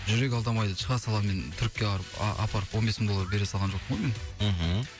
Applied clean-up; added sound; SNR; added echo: none; none; none; none.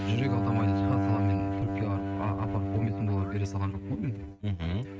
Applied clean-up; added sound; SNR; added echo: neural mask model RNNoise.